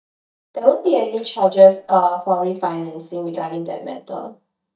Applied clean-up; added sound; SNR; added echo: neural mask model DeepFilterNet 3.